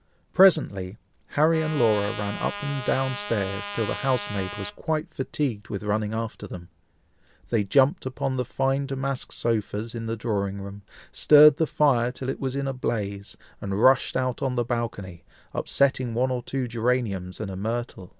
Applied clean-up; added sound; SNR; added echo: none; Trumpet; 10 dB; none.